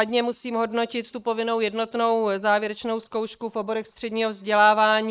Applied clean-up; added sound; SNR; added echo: neural mask model Resemble Enhance denoiser.